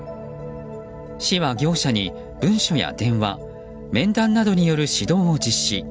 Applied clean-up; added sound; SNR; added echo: none; none; none; none.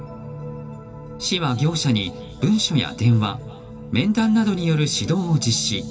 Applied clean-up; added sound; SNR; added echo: none; none; none; reverberation time 2.7 s.